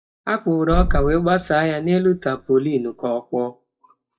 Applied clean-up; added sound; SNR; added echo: neural mask model DeepFilterNet 3.